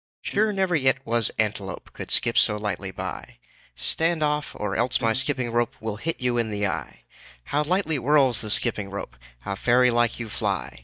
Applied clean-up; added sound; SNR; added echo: neural mask model DeepFilterNet 3.